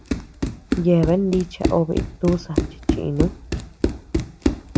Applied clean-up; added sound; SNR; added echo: none; Run; 1 dB; none.